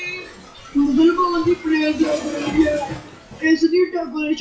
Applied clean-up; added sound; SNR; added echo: classical method WPE with log-MMSE.